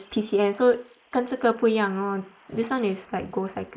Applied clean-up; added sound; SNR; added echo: neural mask model Resemble Enhance denoiser.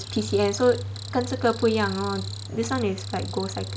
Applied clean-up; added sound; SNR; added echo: none; Cricket; 15 dB; none.